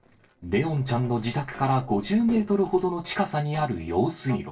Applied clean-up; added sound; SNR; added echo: neural separator model SepFormer DNS4.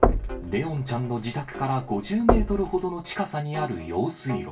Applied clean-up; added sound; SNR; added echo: none; Knock / Wood; 1 dB; reverberation time 0.2 s.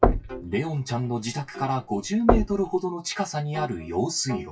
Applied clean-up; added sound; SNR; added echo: classical method WPE with log-MMSE.